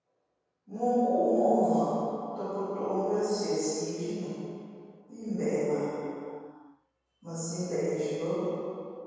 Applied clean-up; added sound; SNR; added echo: none; none; none; reverberation time 2.2 s.